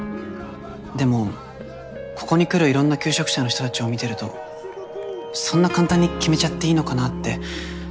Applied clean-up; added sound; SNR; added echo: none; Cheering; 17 dB; none.